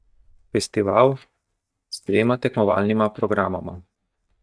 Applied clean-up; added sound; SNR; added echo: neural mask model DeepFilterNet 3.